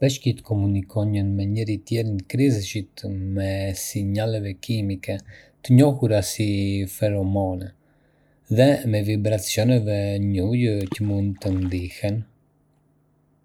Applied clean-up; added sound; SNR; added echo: none; Water / Splash, splatter; 18 dB; none.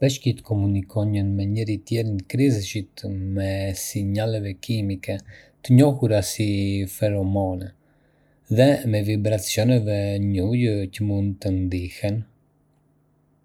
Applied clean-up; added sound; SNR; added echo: none; none; none; none.